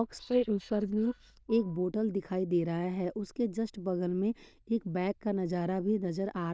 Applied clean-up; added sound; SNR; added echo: neural diffusion model UNIVERSE++.